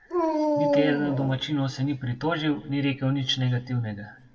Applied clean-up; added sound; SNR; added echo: none; Dog; 3 dB; reverberation time 1.1 s.